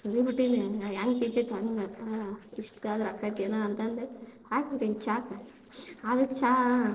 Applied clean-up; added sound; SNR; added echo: neural separator model SepFormer DNS4.